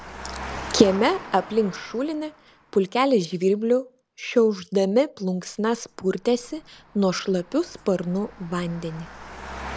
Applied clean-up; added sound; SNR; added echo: none; Engine; 16 dB; none.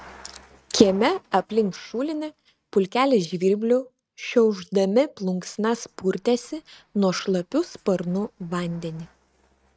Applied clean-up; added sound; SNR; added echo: neural mask model RNNoise.